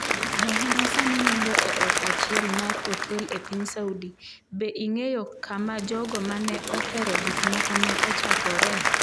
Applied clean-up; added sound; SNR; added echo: none; Applause / Crowd; -3 dB; none.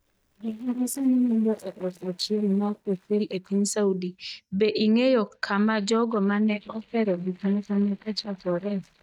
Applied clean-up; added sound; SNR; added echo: neural mask model DeepFilterNet 3.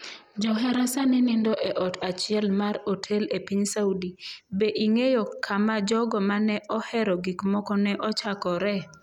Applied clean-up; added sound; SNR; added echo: none; none; none; none.